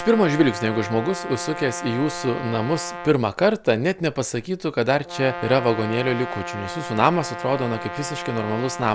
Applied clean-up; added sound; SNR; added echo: none; Brass instrument; 10 dB; none.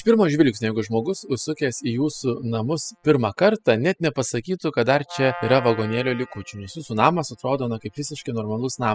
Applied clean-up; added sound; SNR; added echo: classical method spectral subtraction.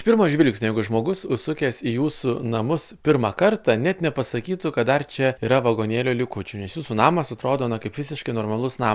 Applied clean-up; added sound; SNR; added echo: none; none; none; none.